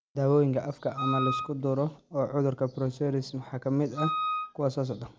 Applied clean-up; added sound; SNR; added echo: none; Wind instrument, woodwind instrument; 4 dB; none.